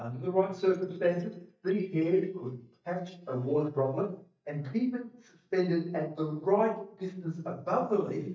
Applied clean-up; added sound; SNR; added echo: neural mask model DeepFilterNet 3.